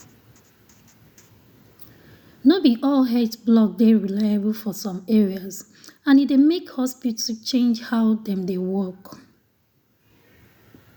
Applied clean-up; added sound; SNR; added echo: none; none; none; none.